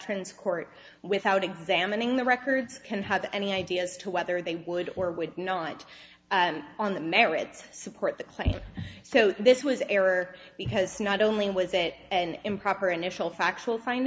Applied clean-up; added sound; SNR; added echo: none; none; none; none.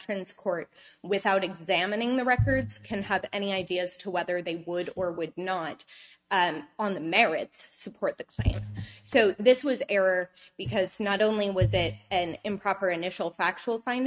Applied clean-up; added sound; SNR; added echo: neural mask model RNNoise.